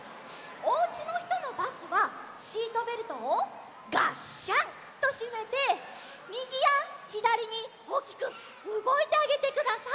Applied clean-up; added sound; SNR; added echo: none; none; none; none.